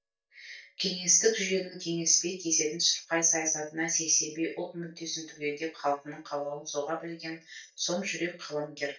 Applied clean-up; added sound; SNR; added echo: neural mask model DeepFilterNet 3.